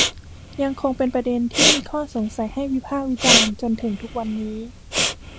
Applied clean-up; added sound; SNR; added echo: none; Respiratory sounds; -1 dB; none.